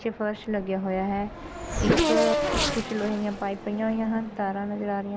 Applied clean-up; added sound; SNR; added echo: none; Race car, auto racing / Accelerating, revving, vroom; 1 dB; none.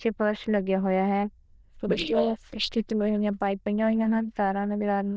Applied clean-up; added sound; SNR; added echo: neural diffusion model UNIVERSE++.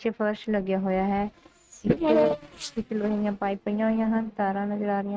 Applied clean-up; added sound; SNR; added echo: neural mask model RNNoise.